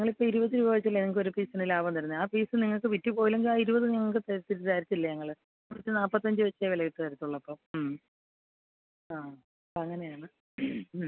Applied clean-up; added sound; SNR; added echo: none; none; none; none.